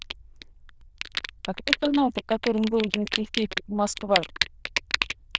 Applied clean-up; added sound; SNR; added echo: neural diffusion model UNIVERSE++.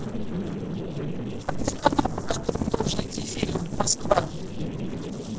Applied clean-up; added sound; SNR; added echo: neural separator model SepFormer DNS4.